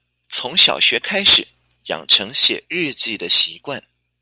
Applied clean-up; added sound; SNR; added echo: none; none; none; none.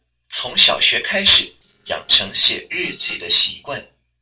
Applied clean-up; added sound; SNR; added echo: neural separator model SepFormer DNS4.